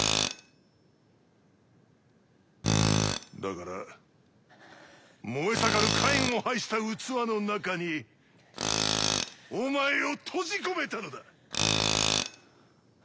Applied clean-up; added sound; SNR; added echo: none; Tools; -1 dB; none.